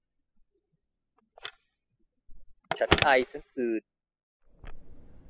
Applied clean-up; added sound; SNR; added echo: classical method spectral subtraction.